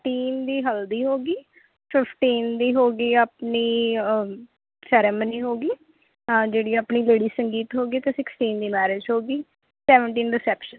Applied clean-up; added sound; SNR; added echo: none; none; none; none.